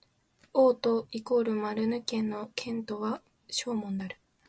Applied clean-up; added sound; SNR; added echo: none; none; none; none.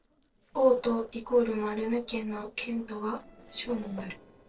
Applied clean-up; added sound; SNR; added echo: neural separator model SepFormer DNS4.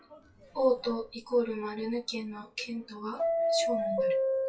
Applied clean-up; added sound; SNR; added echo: classical method WPE with log-MMSE.